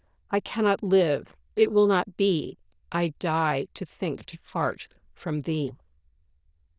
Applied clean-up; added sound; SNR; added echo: neural diffusion model UNIVERSE++.